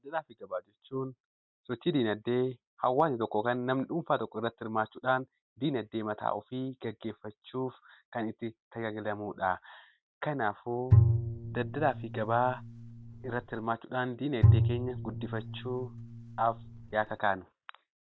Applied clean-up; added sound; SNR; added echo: none; Bowed string instrument; -4 dB; none.